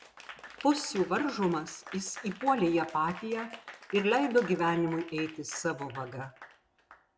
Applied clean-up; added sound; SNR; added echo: none; Applause / Crowd; 16 dB; none.